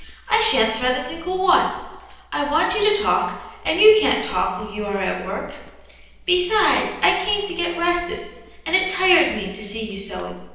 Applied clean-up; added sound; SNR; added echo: neural separator model SepFormer DNS4.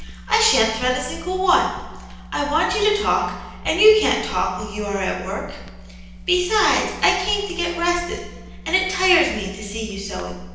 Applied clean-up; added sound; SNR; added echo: none; Walk, footsteps; 18 dB; reverberation time 0.9 s.